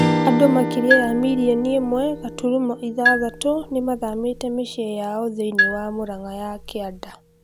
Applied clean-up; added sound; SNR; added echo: none; Strum + Marimba, xylophone; 3 dB; none.